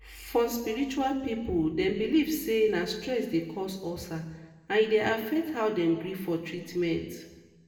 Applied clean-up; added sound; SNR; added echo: none; none; none; reverberation time 1.1 s.